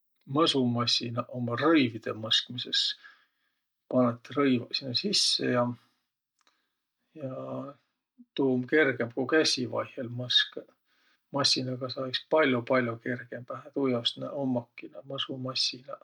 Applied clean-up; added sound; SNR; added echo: none; none; none; none.